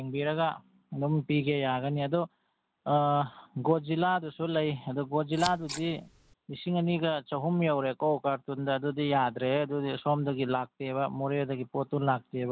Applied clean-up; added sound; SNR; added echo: none; Scissors; 12 dB; none.